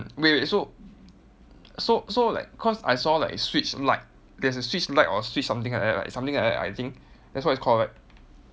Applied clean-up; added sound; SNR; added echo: none; none; none; none.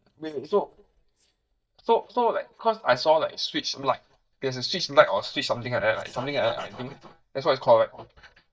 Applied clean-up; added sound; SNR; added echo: neural mask model DeepFilterNet 3.